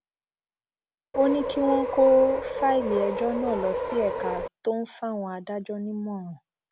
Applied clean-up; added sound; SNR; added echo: none; Subway, metro, underground; 3 dB; none.